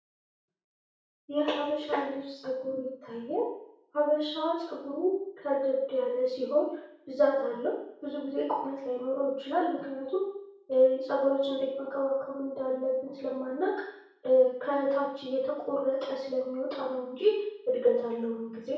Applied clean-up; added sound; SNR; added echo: none; none; none; reverberation time 0.6 s.